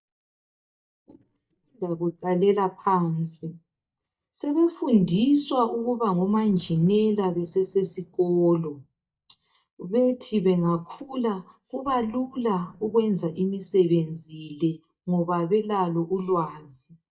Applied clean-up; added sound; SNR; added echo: neural mask model DeepFilterNet 3.